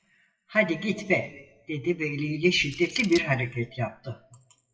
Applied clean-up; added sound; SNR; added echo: classical method WPE with log-MMSE.